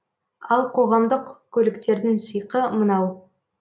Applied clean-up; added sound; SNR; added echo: none; none; none; none.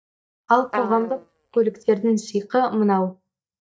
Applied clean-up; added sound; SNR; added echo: neural mask model DeepFilterNet 3.